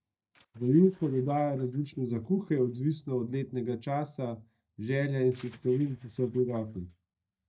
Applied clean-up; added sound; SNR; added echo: neural mask model DeepFilterNet 3.